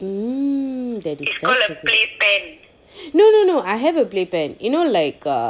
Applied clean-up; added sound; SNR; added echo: none; none; none; none.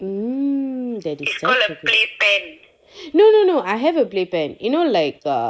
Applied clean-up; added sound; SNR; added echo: neural mask model Resemble Enhance denoiser.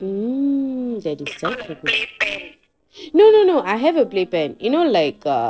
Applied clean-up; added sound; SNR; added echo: neural separator model SepFormer DNS4.